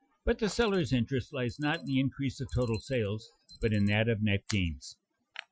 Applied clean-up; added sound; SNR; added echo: classical method Wiener filter.